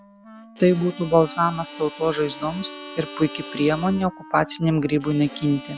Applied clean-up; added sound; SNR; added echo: none; Wind instrument, woodwind instrument + Bowed string instrument; 16 dB; none.